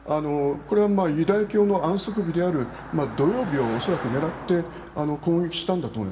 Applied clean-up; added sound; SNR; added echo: none; Car passing by; 15 dB; reverberation time 1.3 s.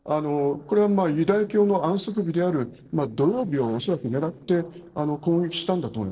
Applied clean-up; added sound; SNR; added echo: neural separator model SepFormer DNS4.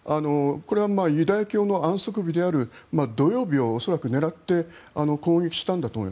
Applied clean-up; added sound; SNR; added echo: none; none; none; none.